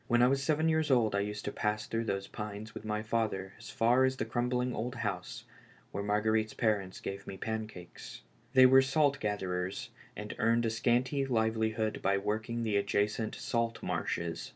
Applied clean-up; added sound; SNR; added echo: none; none; none; none.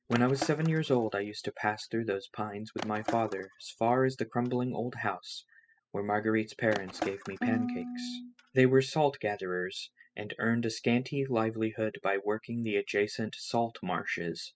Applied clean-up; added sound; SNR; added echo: classical method spectral subtraction.